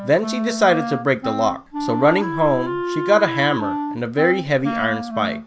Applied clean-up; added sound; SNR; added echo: none; Wind instrument, woodwind instrument; 6 dB; none.